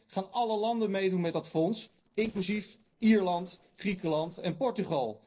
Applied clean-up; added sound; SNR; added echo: neural separator model SepFormer DNS4.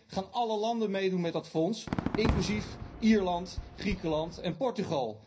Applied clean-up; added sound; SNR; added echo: none; Fireworks; 8 dB; reverberation time 0.4 s.